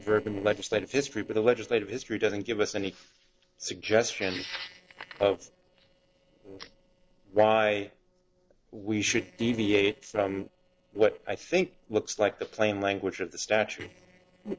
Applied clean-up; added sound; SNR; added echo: neural separator model SepFormer DNS4.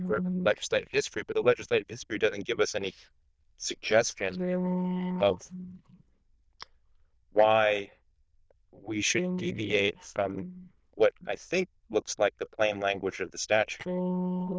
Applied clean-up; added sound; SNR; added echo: neural diffusion model UNIVERSE++.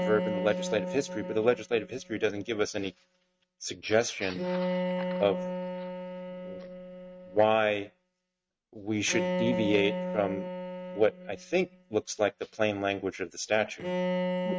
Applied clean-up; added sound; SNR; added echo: neural mask model RNNoise.